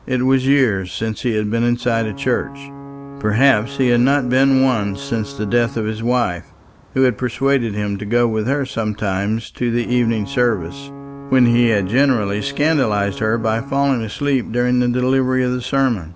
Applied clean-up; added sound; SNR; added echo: none; Alarm / Ocean / Boat, Water vehicle; 17 dB; none.